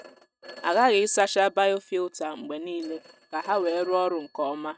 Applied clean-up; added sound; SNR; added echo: neural mask model RNNoise.